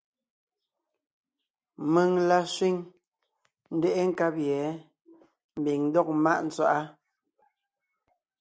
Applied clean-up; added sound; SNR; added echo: none; none; none; none.